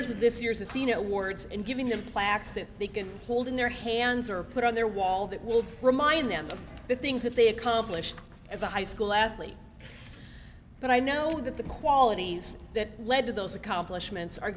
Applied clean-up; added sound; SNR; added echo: none; none; none; none.